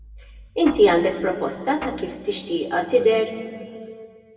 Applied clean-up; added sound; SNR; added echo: none; Guitar; 16 dB; reverberation time 1.8 s.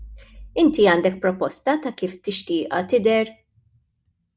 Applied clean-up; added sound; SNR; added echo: none; none; none; none.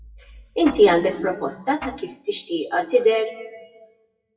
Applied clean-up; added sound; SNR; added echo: classical method WPE with log-MMSE.